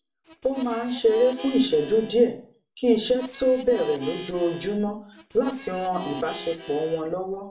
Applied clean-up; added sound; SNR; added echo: none; Harmonica; 16 dB; reverberation time 0.4 s.